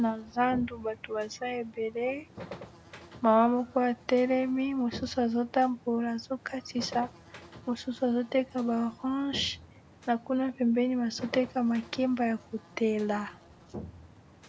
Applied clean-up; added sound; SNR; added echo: none; Buzz; 18 dB; none.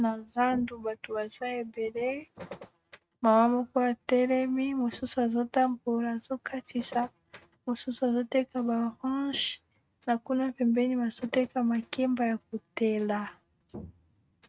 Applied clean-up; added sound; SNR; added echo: neural mask model RNNoise.